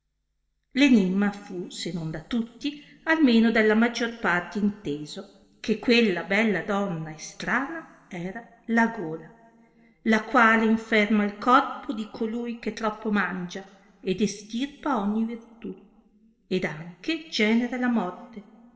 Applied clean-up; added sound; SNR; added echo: none; none; none; reverberation time 2.8 s.